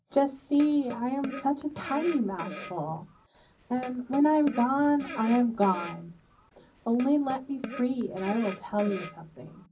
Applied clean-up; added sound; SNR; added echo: none; Fart; 14 dB; reverberation time 0.4 s.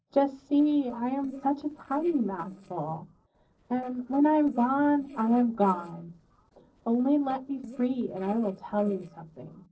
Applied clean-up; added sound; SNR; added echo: neural separator model SepFormer DNS4.